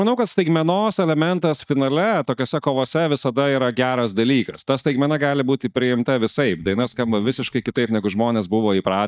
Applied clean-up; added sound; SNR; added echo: neural mask model DeepFilterNet 3.